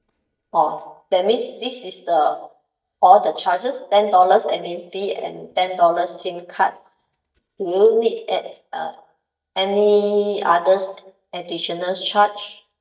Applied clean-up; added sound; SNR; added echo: neural mask model DeepFilterNet 3.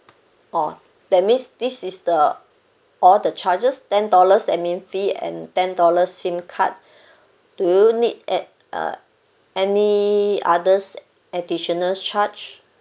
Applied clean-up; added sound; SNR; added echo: none; none; none; none.